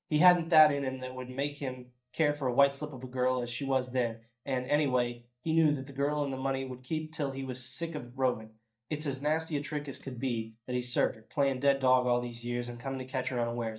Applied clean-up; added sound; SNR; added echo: neural mask model DeepFilterNet 3.